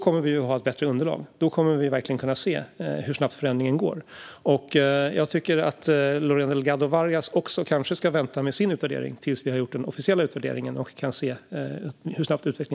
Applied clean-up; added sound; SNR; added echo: none; none; none; none.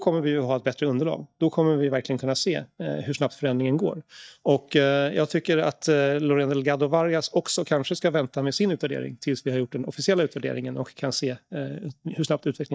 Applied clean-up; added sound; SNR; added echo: neural mask model DeepFilterNet 3.